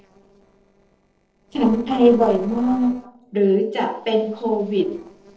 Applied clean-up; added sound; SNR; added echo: neural separator model SepFormer DNS4.